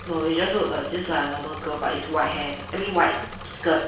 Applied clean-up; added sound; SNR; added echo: none; Engine / Mechanisms; 13 dB; reverberation time 0.6 s.